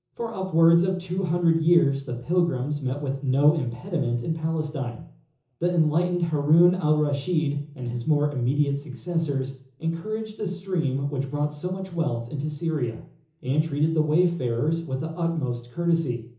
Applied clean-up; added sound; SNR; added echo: none; none; none; reverberation time 0.7 s.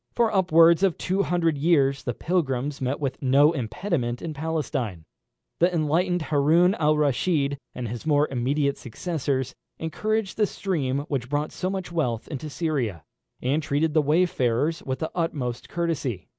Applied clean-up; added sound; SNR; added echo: none; none; none; none.